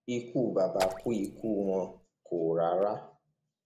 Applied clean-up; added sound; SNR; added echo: none; Raindrop / Splash, splatter; 12 dB; none.